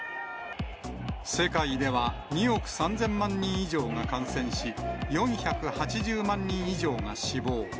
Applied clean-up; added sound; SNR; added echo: none; none; none; none.